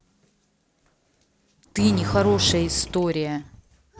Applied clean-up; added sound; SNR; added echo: none; Engine; 5 dB; none.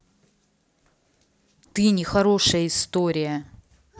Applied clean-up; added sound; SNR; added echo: none; none; none; none.